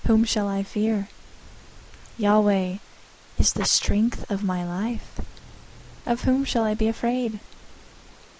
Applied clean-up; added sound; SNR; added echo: neural mask model Resemble Enhance denoiser.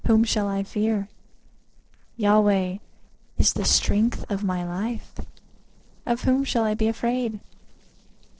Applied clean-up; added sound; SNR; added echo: neural separator model SepFormer DNS4.